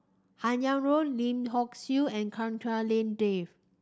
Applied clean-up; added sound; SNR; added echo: none; none; none; none.